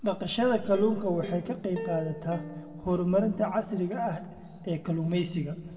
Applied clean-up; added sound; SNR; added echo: none; Plucked string instrument; 13 dB; reverberation time 1.5 s.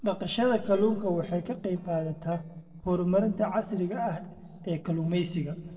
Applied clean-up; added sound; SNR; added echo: neural separator model SepFormer DNS4.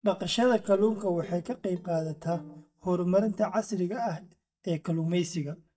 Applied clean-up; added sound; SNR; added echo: neural mask model DeepFilterNet 3.